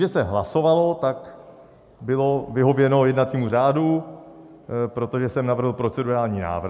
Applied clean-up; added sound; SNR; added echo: none; none; none; none.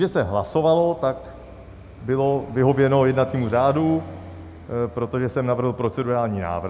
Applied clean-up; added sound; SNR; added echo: none; Traffic noise, roadway noise; 20 dB; none.